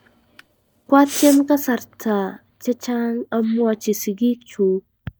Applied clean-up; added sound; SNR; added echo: neural mask model DeepFilterNet 3.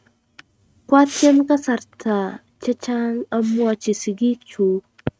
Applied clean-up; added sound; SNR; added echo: neural mask model RNNoise.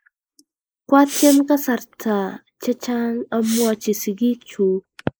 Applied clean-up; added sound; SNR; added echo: neural mask model Resemble Enhance denoiser.